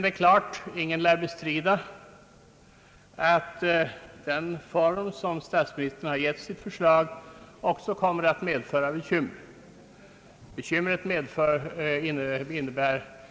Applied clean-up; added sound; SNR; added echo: none; none; none; none.